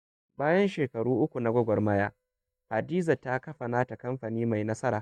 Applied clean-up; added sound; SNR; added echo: neural mask model DeepFilterNet 3.